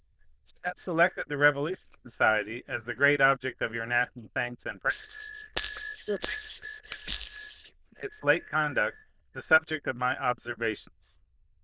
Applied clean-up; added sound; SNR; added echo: neural diffusion model UNIVERSE++.